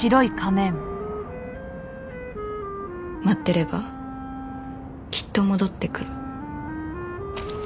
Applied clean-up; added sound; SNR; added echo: none; Wind instrument, woodwind instrument; 9 dB; none.